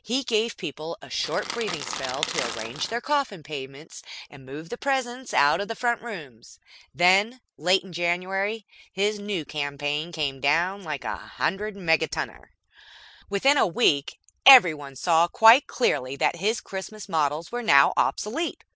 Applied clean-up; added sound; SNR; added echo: none; Crackle; 7 dB; none.